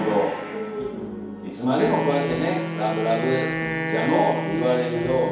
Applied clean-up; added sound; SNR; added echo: none; Wind instrument, woodwind instrument; 6 dB; reverberation time 2.2 s.